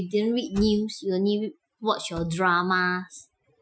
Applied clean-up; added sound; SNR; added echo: classical method Wiener filter.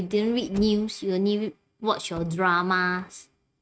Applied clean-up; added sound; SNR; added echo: neural mask model RNNoise.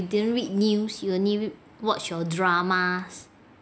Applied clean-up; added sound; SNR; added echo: none; none; none; none.